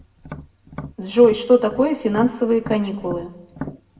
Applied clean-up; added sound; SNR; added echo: none; Tap; 16 dB; reverberation time 0.7 s.